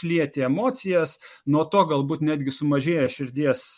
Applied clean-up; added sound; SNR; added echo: none; none; none; none.